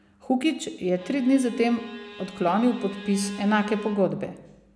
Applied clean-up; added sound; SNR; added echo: none; Bowed string instrument; 17 dB; none.